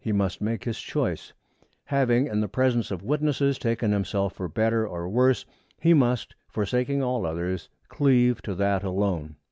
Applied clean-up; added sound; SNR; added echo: none; none; none; none.